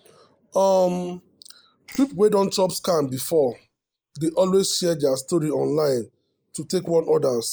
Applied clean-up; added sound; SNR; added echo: neural mask model Resemble Enhance denoiser.